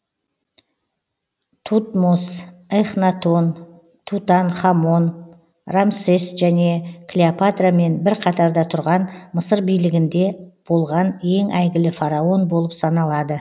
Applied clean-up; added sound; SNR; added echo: none; none; none; none.